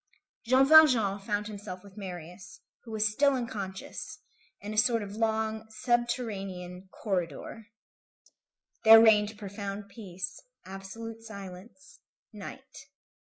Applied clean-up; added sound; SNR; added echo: neural mask model Resemble Enhance denoiser.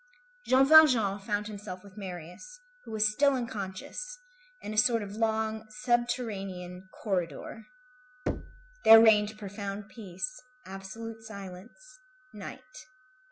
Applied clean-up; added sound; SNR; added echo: none; Knock; 11 dB; none.